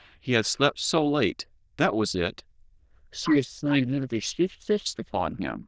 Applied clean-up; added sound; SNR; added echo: neural diffusion model UNIVERSE++.